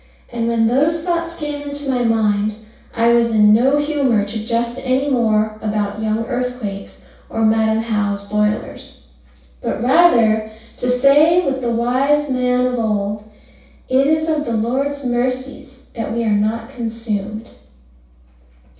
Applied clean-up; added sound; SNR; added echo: none; none; none; reverberation time 0.7 s.